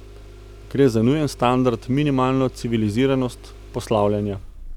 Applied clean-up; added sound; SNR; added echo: none; Engine starting; 18 dB; none.